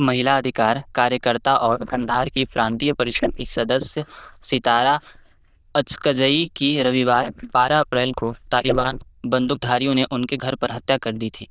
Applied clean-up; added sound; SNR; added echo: neural diffusion model UNIVERSE++.